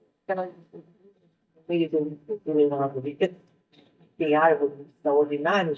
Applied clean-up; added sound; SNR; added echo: neural mask model DeepFilterNet 3.